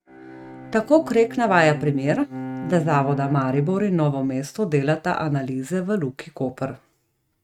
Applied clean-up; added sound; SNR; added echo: neural mask model RNNoise.